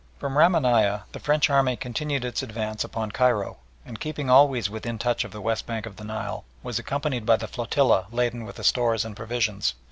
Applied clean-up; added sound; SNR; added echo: none; none; none; none.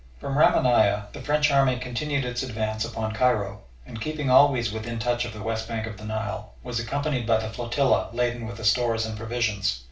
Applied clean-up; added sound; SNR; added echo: none; none; none; reverberation time 0.3 s.